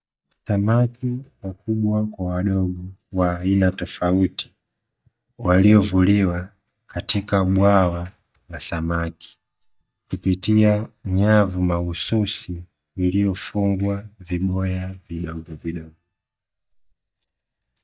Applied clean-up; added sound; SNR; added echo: neural mask model DeepFilterNet 3.